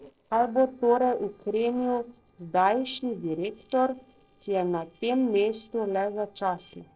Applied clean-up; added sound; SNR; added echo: neural separator model SepFormer DNS4.